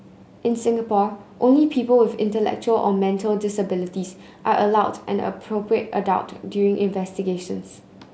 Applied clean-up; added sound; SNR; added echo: none; none; none; none.